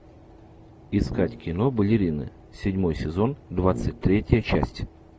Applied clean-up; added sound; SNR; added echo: none; Brass instrument; 13 dB; none.